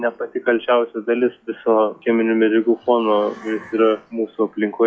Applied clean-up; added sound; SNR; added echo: classical method log-MMSE.